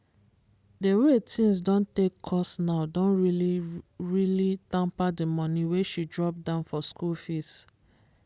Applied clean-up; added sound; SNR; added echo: none; none; none; none.